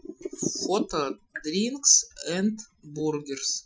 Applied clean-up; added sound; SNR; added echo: classical method Wiener filter.